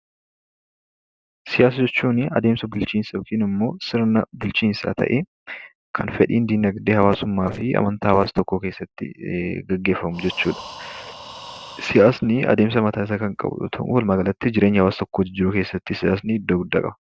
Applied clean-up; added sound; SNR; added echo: neural separator model SepFormer DNS4.